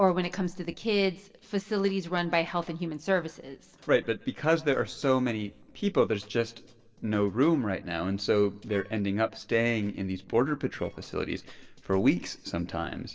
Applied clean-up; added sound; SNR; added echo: neural separator model SepFormer DNS4.